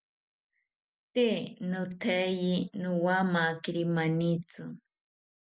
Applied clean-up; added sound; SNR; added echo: none; none; none; none.